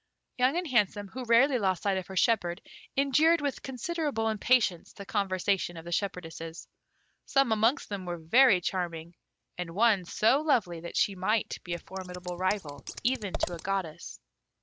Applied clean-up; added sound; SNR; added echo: none; Scissors; 8 dB; none.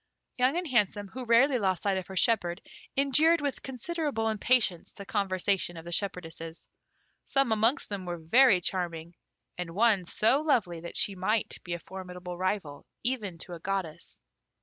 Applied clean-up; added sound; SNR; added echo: none; none; none; none.